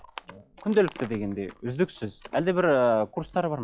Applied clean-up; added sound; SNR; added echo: classical method log-MMSE.